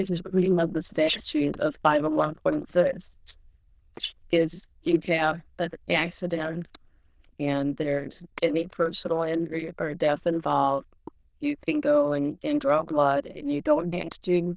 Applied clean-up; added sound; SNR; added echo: neural diffusion model UNIVERSE++.